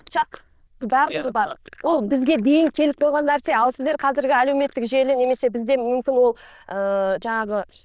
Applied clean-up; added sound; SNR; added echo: neural diffusion model UNIVERSE++.